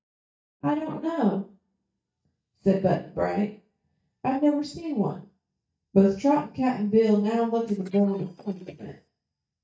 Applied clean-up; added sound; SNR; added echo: neural mask model DeepFilterNet 3.